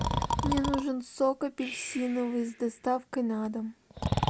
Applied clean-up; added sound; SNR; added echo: none; Breathing; 3 dB; none.